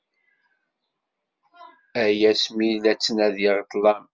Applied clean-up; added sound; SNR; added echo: none; none; none; none.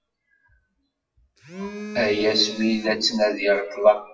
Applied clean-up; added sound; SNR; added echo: classical method WPE with log-MMSE.